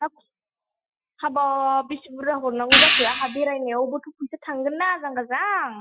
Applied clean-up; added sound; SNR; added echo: classical method Wiener filter.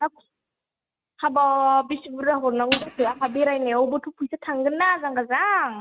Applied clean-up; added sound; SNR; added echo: neural mask model RNNoise.